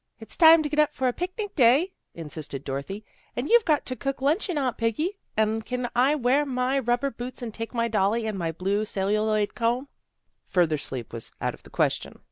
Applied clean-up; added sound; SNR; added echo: none; none; none; none.